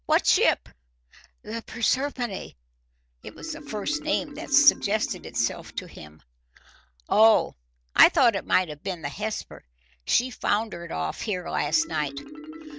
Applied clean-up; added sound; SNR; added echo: none; Marimba, xylophone; 18 dB; none.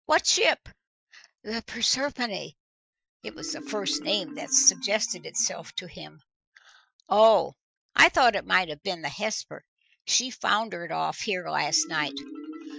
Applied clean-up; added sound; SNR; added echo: classical method Wiener filter.